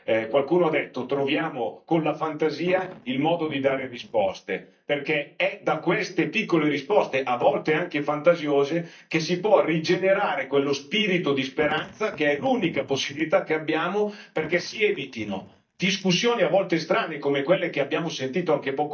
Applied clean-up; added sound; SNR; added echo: neural mask model DeepFilterNet 3.